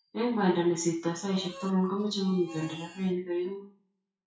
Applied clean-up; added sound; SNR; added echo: classical method WPE with log-MMSE.